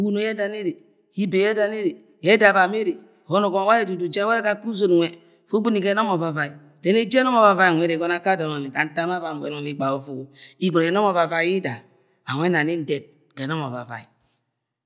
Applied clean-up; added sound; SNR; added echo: none; none; none; none.